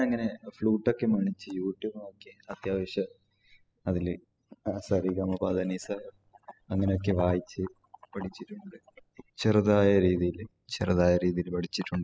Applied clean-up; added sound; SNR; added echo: classical method spectral subtraction.